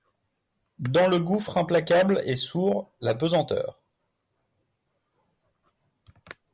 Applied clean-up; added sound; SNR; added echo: none; none; none; none.